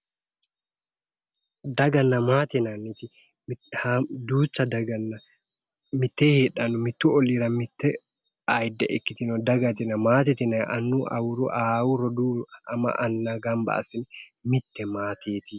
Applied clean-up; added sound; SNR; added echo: none; none; none; none.